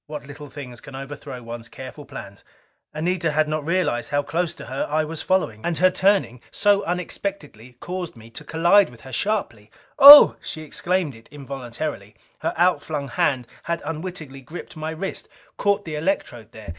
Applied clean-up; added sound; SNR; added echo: none; none; none; none.